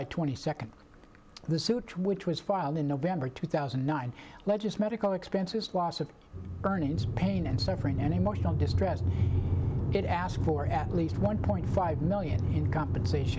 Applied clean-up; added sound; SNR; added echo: none; none; none; none.